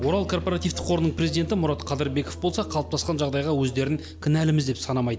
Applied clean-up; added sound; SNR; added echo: none; Piano; 13 dB; none.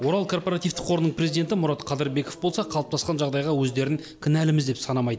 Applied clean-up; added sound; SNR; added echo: none; none; none; none.